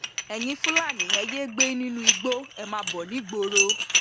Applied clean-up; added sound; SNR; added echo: none; Dishes, pots, and pans; -4 dB; none.